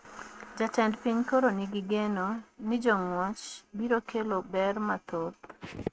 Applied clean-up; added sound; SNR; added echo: neural mask model RNNoise.